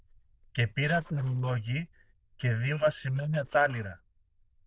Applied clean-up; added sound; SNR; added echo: neural diffusion model UNIVERSE++.